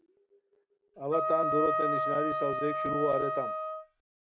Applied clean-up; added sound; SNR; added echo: none; Wind instrument, woodwind instrument; -3 dB; none.